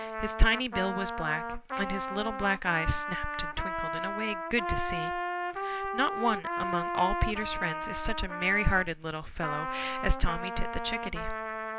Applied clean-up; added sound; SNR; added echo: none; Trumpet; 4 dB; none.